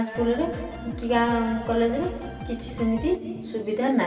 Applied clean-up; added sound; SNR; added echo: none; Drum kit; 11 dB; reverberation time 2.5 s.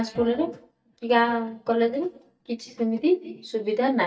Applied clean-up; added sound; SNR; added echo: neural mask model DeepFilterNet 3.